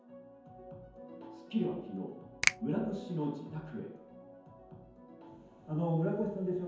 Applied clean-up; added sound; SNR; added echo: none; Finger snapping; 1 dB; reverberation time 0.9 s.